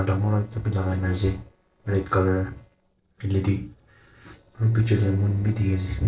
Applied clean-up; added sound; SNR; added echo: neural separator model SepFormer DNS4.